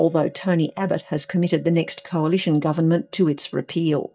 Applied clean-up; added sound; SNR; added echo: neural mask model DeepFilterNet 3.